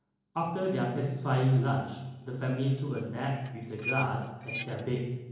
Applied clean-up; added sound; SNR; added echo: none; Squeak; 12 dB; reverberation time 1.0 s.